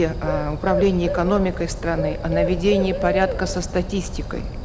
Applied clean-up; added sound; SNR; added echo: none; Bird; 3 dB; none.